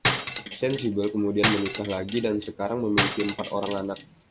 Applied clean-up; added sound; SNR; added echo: none; Cutlery, silverware; 3 dB; none.